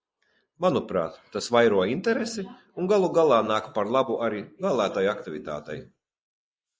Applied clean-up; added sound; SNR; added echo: neural mask model Resemble Enhance denoiser.